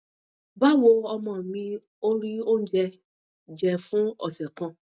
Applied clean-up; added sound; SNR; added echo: none; none; none; none.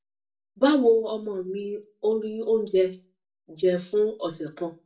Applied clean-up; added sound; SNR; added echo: none; none; none; reverberation time 0.2 s.